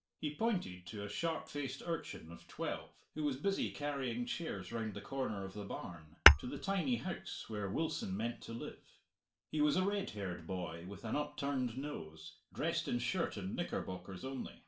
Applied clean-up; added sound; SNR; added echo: none; Tap / Hammer / Glass; -4 dB; reverberation time 0.3 s.